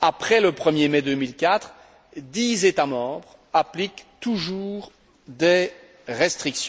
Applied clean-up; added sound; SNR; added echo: none; none; none; none.